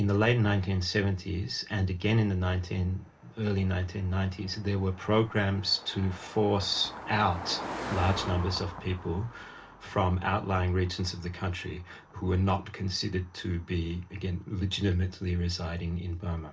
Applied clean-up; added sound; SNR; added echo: none; Car passing by; 16 dB; reverberation time 0.2 s.